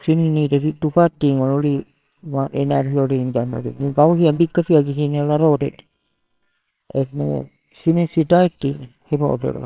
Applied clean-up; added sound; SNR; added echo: neural separator model SepFormer WHAMR!.